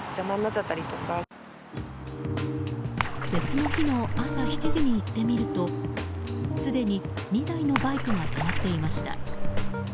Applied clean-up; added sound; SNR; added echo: none; Splash, splatter; -1 dB; none.